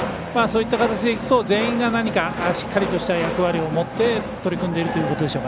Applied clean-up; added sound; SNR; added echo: none; none; none; none.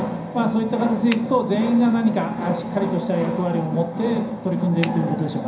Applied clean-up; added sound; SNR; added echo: none; Finger snapping; 13 dB; reverberation time 0.5 s.